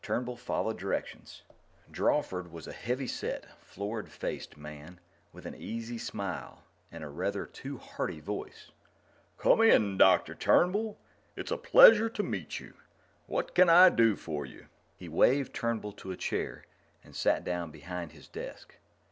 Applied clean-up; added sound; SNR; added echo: none; none; none; none.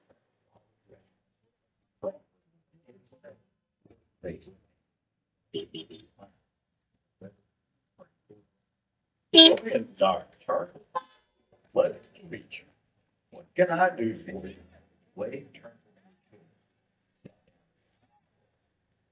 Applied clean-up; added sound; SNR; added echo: neural mask model DeepFilterNet 3.